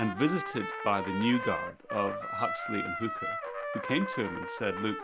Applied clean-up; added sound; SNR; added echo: none; Trumpet; 4 dB; none.